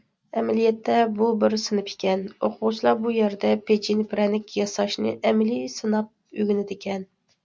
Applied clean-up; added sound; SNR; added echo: none; none; none; none.